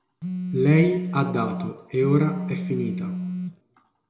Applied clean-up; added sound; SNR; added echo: none; Telephone; 6 dB; reverberation time 1.1 s.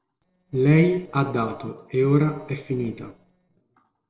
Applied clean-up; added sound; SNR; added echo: neural separator model SepFormer DNS4.